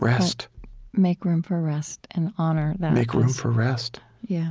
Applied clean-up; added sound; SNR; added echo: none; Bass drum; 19 dB; none.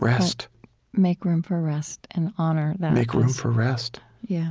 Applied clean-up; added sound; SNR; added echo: none; none; none; none.